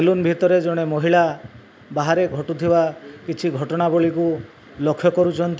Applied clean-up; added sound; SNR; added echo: none; none; none; none.